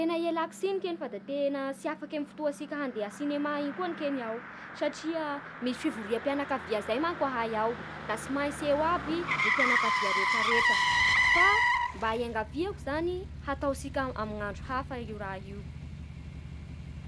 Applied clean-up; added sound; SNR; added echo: none; Motor vehicle (road); 0 dB; none.